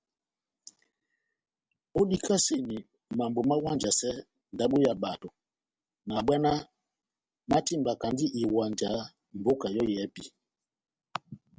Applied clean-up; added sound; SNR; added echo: none; none; none; none.